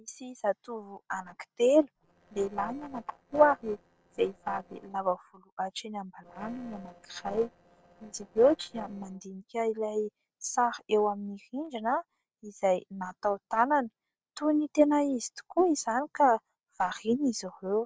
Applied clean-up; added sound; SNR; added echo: neural separator model SepFormer DNS4.